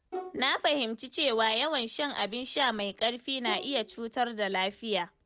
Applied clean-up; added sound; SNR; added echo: none; Bowed string instrument; 13 dB; none.